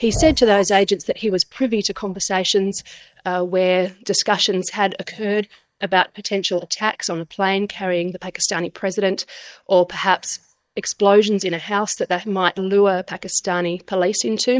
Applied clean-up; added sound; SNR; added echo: neural mask model DeepFilterNet 3.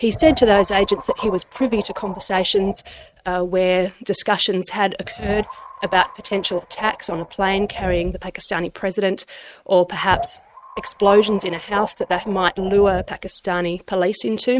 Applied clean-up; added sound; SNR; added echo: neural mask model RNNoise.